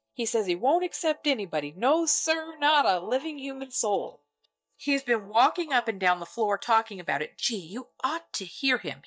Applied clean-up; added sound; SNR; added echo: neural mask model DeepFilterNet 3.